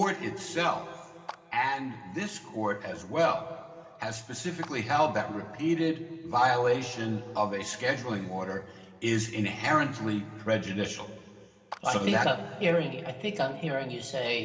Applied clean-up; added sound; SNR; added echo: none; Clapping; 20 dB; reverberation time 2.2 s.